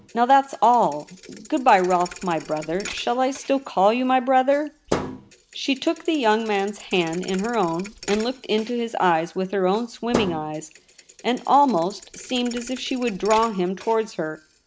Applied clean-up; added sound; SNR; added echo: none; Thump, thud; 15 dB; none.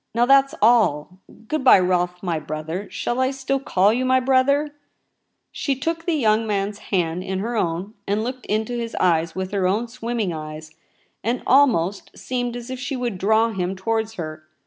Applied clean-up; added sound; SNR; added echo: none; none; none; none.